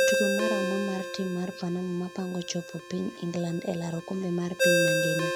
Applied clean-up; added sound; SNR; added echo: none; Ringtone; -1 dB; none.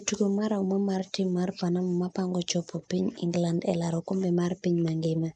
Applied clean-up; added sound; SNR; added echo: neural mask model Resemble Enhance denoiser.